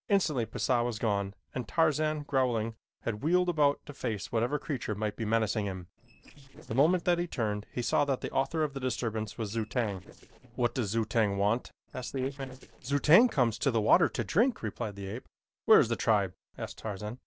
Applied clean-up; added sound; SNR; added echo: neural separator model SepFormer DNS4.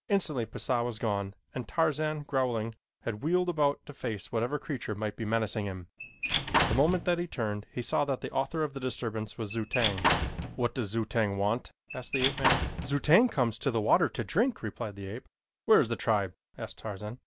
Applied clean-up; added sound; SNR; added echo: none; Squeak / Slam / Wood; 0 dB; none.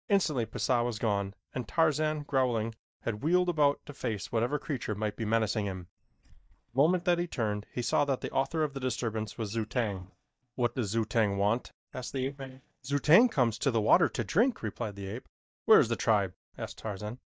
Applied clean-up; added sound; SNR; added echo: neural mask model DeepFilterNet 3.